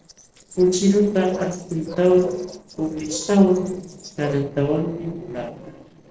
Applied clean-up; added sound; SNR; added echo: neural separator model SepFormer DNS4.